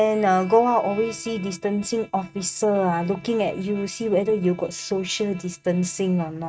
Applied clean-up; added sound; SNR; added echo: neural mask model RNNoise.